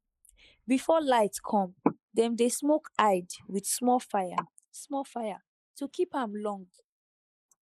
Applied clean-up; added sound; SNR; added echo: neural mask model Resemble Enhance denoiser.